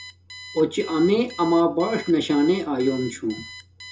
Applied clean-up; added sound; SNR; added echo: none; Alarm; 19 dB; reverberation time 0.2 s.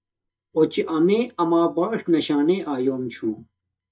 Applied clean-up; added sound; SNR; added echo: neural mask model DeepFilterNet 3.